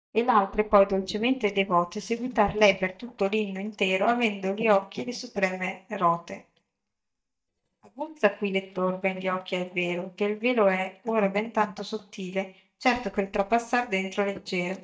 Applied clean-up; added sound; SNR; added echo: neural mask model DeepFilterNet 3.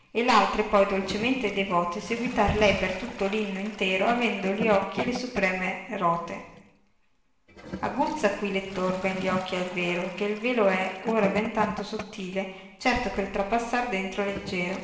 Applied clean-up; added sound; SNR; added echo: none; Toilet flush / Gurgling; 12 dB; reverberation time 1.0 s.